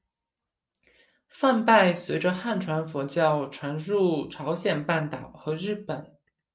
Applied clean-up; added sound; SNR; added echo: none; none; none; none.